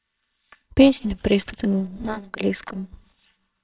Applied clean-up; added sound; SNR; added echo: neural separator model SepFormer WHAMR!.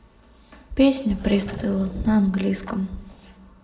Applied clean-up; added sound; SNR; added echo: none; Sliding door / Wood; 16 dB; reverberation time 2.6 s.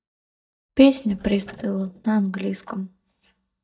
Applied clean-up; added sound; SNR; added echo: neural mask model DeepFilterNet 3.